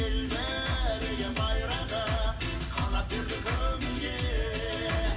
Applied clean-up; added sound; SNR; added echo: none; none; none; reverberation time 2.3 s.